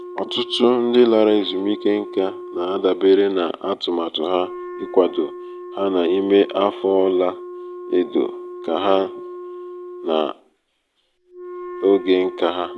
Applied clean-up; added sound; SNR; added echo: none; Wind instrument, woodwind instrument; 14 dB; none.